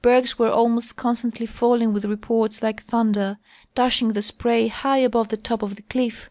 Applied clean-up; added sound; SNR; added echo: none; none; none; none.